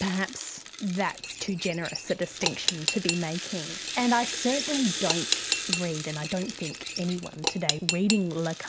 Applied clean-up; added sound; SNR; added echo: none; Cutlery, silverware / Dishes, pots, and pans + Rattle (instrument); 3 dB; none.